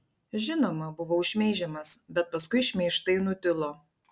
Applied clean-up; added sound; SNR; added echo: none; none; none; none.